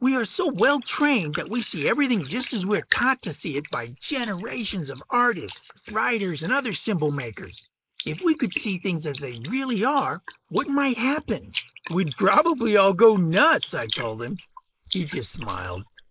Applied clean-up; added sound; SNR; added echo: neural mask model Resemble Enhance denoiser.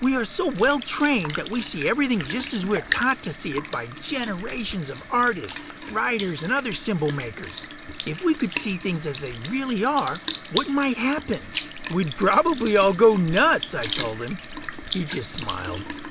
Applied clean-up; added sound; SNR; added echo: none; Sink (filling or washing) / Liquid; 10 dB; none.